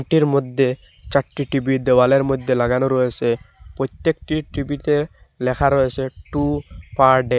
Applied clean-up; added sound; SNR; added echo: none; none; none; none.